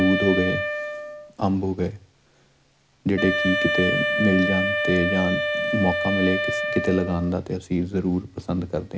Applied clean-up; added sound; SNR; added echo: none; Wind instrument, woodwind instrument; 2 dB; none.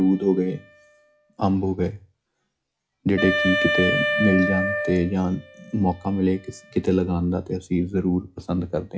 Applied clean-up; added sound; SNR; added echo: classical method log-MMSE.